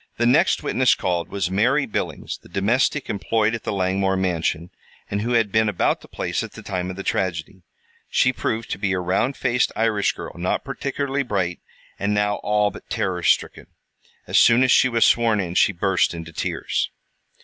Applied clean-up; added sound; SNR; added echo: none; none; none; none.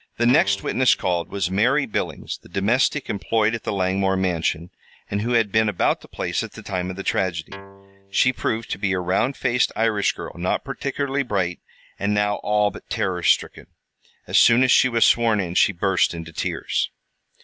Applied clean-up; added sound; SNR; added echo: neural separator model SepFormer DNS4.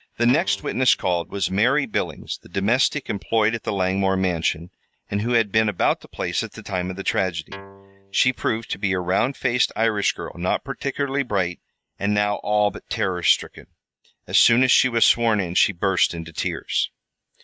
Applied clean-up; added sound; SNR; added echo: neural mask model RNNoise.